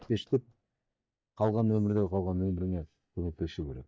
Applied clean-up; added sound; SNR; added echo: neural mask model DeepFilterNet 3.